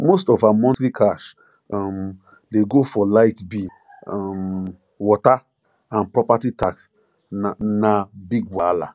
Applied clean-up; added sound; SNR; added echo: none; none; none; none.